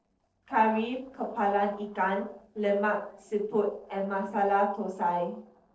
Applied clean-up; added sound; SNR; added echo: neural separator model SepFormer DNS4.